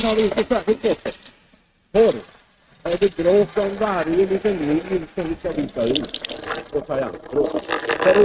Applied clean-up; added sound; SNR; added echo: neural mask model RNNoise.